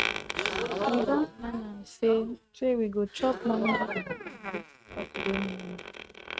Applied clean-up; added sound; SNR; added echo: neural mask model RNNoise.